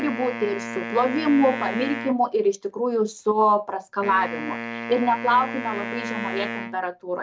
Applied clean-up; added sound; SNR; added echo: none; Wind instrument, woodwind instrument; 9 dB; none.